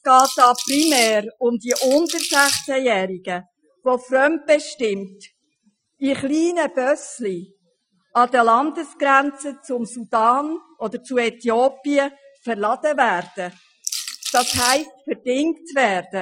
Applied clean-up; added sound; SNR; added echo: classical method Wiener filter.